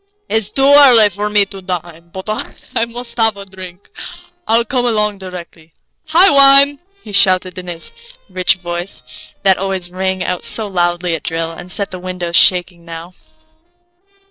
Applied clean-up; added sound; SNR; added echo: neural separator model SepFormer DNS4.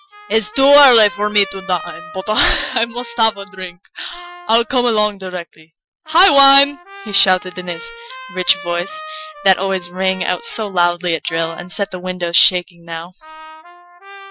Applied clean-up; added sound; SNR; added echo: classical method Wiener filter.